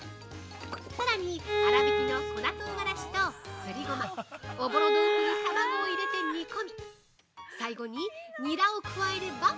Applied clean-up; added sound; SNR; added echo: none; Bowed string instrument; -1 dB; none.